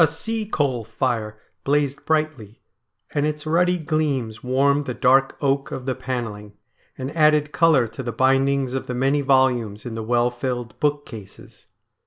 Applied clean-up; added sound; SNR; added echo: neural mask model Resemble Enhance denoiser.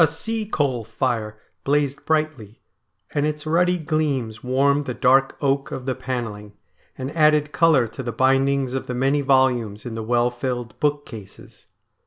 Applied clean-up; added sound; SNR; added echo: none; none; none; none.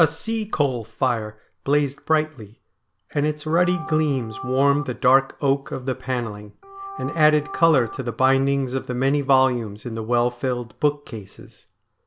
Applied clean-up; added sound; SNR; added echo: none; Organ; 12 dB; none.